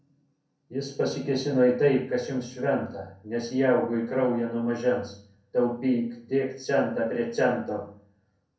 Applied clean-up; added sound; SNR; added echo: none; none; none; reverberation time 0.5 s.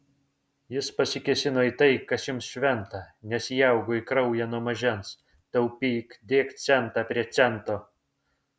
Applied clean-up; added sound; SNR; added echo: none; none; none; none.